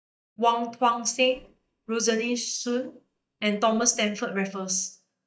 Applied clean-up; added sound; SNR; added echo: neural mask model DeepFilterNet 3.